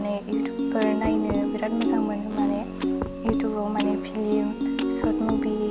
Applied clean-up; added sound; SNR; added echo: none; Piano; -2 dB; none.